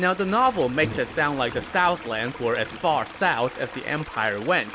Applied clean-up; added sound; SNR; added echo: none; Thunder + Stream; 13 dB; none.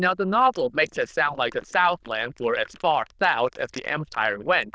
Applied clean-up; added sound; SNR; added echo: neural diffusion model UNIVERSE++.